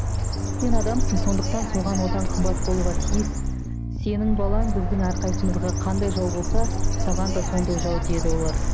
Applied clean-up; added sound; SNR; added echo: none; Bass guitar + Bird; -5 dB; none.